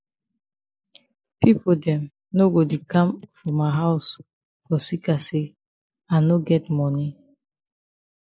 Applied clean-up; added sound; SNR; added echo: neural mask model Resemble Enhance denoiser.